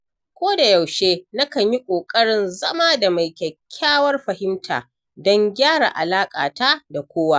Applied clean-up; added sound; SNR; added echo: none; none; none; none.